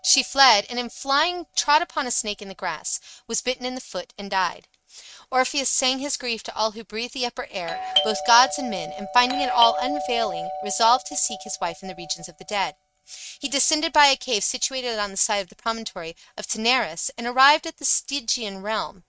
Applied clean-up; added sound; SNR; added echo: neural mask model RNNoise.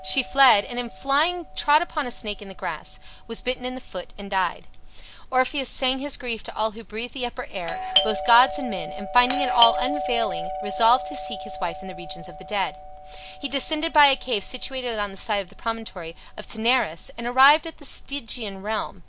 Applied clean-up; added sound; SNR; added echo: none; Doorbell; 9 dB; none.